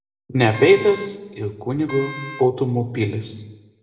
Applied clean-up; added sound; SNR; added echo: none; Wind instrument, woodwind instrument; 16 dB; reverberation time 1.0 s.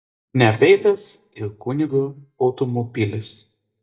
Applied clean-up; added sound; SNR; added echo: neural mask model DeepFilterNet 3.